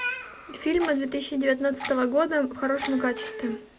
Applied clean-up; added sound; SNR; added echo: none; Clock; 15 dB; none.